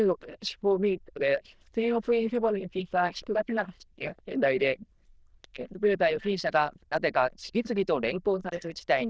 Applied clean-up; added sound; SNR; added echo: neural diffusion model UNIVERSE++.